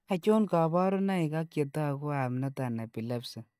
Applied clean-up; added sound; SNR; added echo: neural mask model DeepFilterNet 3.